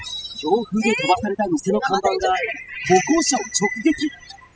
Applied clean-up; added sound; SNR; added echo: classical method spectral subtraction.